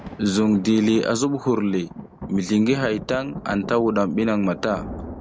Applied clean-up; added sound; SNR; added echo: none; Thunder; 15 dB; none.